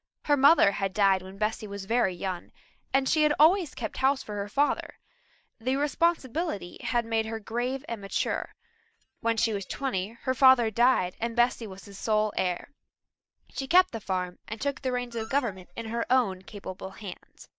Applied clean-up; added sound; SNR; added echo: neural mask model DeepFilterNet 3.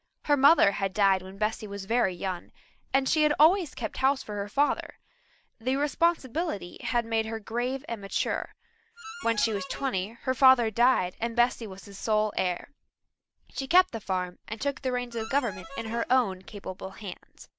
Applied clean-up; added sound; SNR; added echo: none; Harmonica; 14 dB; none.